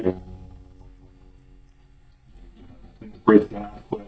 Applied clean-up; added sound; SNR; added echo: neural mask model DeepFilterNet 3.